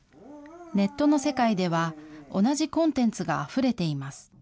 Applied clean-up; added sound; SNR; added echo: none; Dog; 19 dB; none.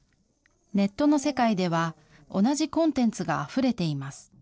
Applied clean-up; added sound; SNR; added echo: neural separator model SepFormer DNS4.